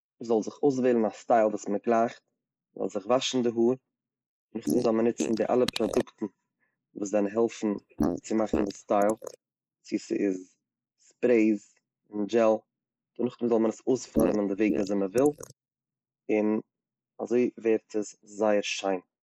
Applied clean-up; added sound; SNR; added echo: neural mask model Resemble Enhance denoiser.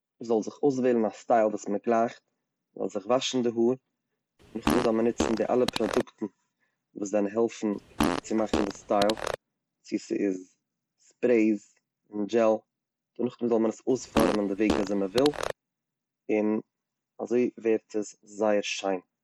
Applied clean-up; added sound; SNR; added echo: none; Fart; 3 dB; none.